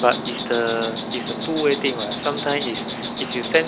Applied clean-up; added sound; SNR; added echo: none; Insect; 5 dB; none.